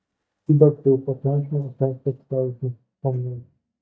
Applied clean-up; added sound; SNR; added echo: neural mask model DeepFilterNet 3.